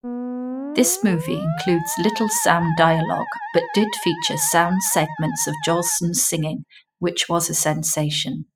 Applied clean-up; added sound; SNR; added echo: classical method spectral subtraction.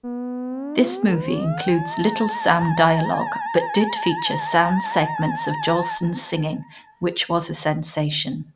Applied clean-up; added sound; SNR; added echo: none; Musical instrument; 8 dB; none.